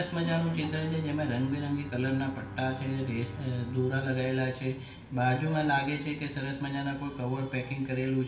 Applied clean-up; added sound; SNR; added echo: none; Bowed string instrument; 15 dB; reverberation time 0.9 s.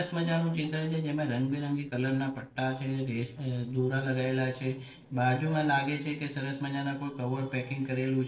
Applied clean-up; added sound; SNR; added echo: neural separator model SepFormer DNS4.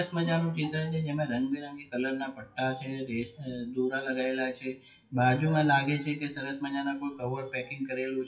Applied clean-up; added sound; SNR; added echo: classical method WPE with log-MMSE.